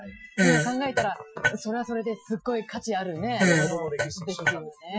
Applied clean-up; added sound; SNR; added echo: classical method Wiener filter.